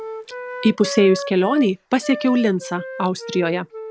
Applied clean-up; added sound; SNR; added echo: none; Wind instrument, woodwind instrument; 12 dB; none.